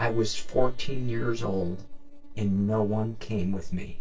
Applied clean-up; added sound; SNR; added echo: neural separator model SepFormer DNS4.